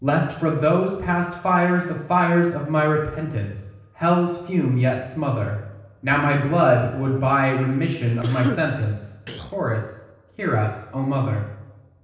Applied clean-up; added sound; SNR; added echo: neural separator model SepFormer DNS4.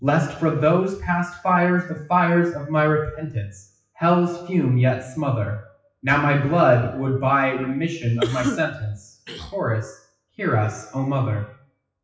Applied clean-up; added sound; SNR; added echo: classical method WPE with log-MMSE.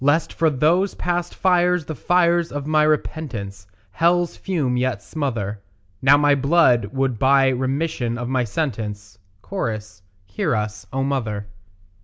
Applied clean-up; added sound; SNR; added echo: none; none; none; none.